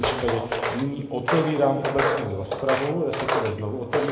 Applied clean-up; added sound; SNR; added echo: none; Walk, footsteps; 2 dB; reverberation time 2.3 s.